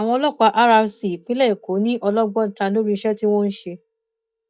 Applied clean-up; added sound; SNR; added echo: neural mask model DeepFilterNet 3.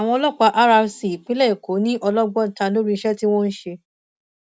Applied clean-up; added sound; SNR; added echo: none; none; none; none.